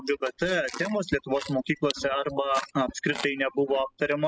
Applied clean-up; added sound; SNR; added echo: classical method spectral subtraction.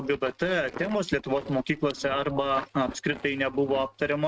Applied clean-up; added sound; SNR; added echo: neural mask model RNNoise.